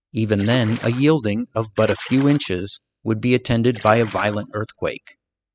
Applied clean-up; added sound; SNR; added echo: classical method spectral subtraction.